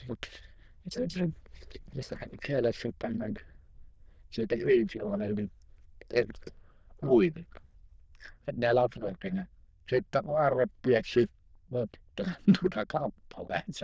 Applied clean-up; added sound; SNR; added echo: neural diffusion model UNIVERSE++.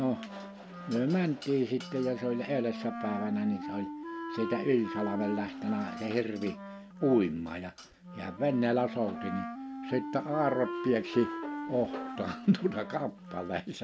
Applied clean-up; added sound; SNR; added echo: none; Wind instrument, woodwind instrument; 9 dB; none.